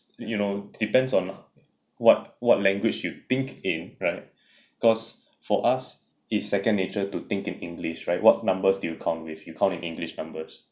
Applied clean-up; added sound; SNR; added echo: none; none; none; none.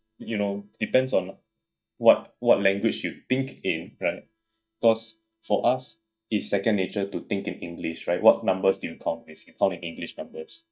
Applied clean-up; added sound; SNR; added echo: neural mask model DeepFilterNet 3.